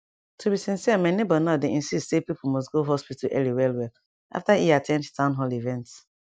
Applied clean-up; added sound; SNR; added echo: none; none; none; none.